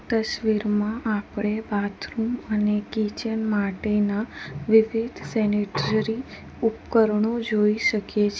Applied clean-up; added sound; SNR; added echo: none; none; none; none.